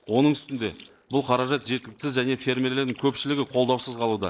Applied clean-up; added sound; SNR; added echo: neural mask model Resemble Enhance denoiser.